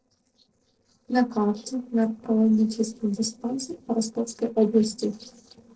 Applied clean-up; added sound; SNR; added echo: neural separator model SepFormer DNS4.